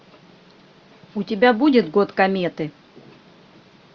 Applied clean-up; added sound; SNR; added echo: none; none; none; none.